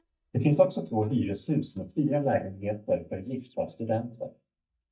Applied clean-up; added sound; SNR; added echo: neural mask model DeepFilterNet 3.